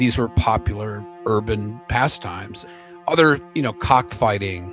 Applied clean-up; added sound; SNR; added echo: none; Bowed string instrument; 19 dB; none.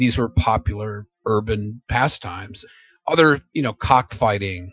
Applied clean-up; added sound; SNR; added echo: classical method Wiener filter.